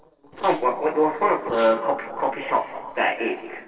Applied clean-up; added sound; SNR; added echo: neural separator model SepFormer DNS4.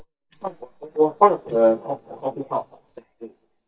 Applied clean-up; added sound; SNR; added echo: neural mask model DeepFilterNet 3.